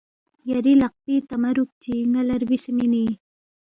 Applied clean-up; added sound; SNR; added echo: none; none; none; none.